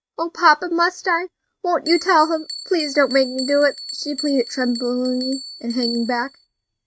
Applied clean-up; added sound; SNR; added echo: neural mask model RNNoise.